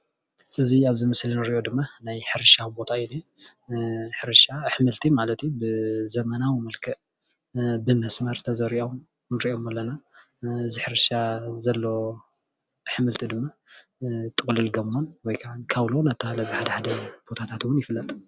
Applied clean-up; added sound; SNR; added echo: none; none; none; none.